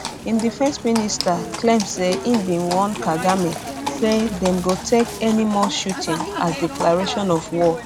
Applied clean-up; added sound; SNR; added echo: none; Livestock, farm animals, working animals; 8 dB; none.